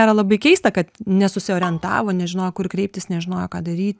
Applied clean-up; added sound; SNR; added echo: none; Bowed string instrument; 19 dB; none.